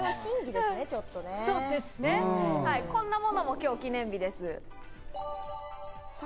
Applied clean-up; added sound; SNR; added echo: none; Water; 17 dB; none.